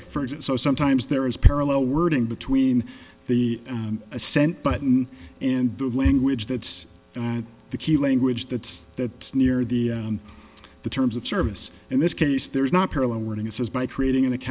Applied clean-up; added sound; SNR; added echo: none; none; none; none.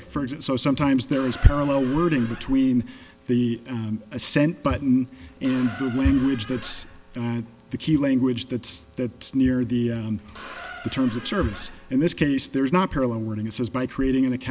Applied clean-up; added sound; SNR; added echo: none; Squeak; 17 dB; none.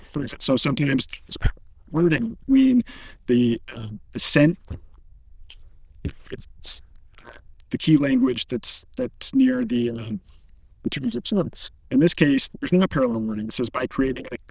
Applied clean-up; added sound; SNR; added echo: neural diffusion model UNIVERSE++.